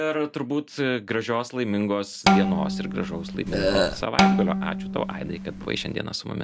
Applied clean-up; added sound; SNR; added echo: none; Burping, eructation + Bowed string instrument; -4 dB; none.